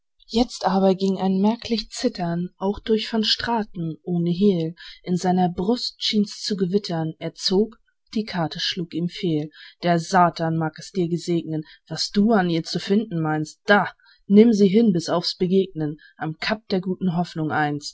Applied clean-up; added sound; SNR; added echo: none; none; none; none.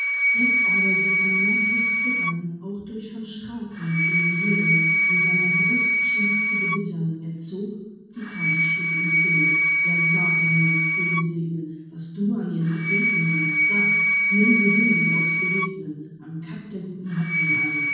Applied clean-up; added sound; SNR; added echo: none; Wind instrument, woodwind instrument; -4 dB; reverberation time 1.2 s.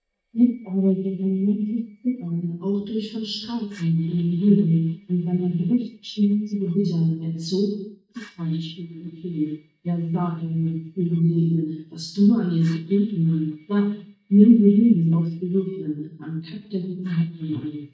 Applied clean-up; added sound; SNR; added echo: neural mask model DeepFilterNet 3.